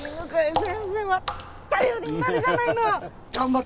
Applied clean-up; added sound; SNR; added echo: none; Water / Splash, splatter; 10 dB; none.